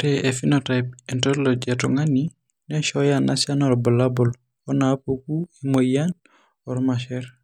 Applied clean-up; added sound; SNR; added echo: none; none; none; none.